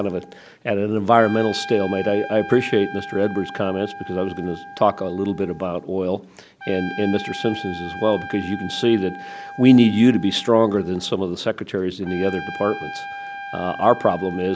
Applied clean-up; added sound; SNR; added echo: none; Trumpet; 14 dB; none.